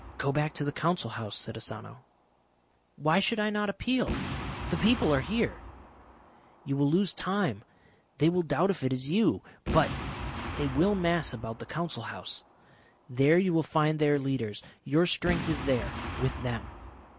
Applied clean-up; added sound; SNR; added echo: none; Boom; 11 dB; none.